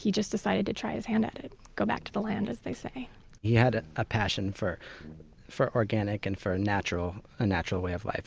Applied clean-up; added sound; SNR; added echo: none; Brass instrument; 20 dB; none.